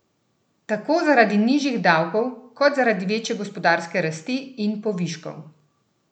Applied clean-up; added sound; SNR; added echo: none; none; none; none.